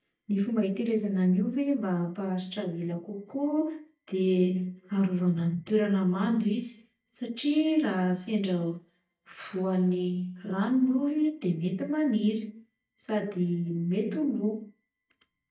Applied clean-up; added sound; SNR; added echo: neural mask model DeepFilterNet 3.